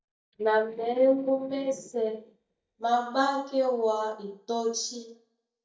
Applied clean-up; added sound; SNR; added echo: neural mask model DeepFilterNet 3.